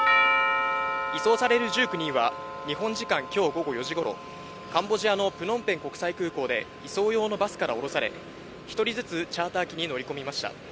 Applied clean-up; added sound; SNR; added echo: none; Doorbell; 4 dB; none.